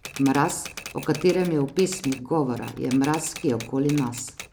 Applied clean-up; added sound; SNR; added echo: none; Typewriter; 15 dB; none.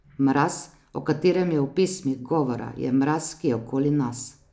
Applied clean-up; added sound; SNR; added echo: none; none; none; none.